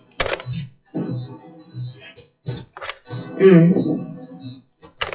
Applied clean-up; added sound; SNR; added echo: classical method WPE with log-MMSE.